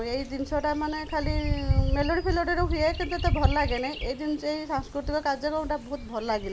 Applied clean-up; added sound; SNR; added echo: none; Bird vocalization, bird call, bird song; 1 dB; none.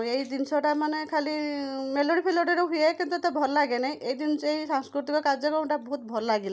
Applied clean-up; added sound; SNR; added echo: none; none; none; none.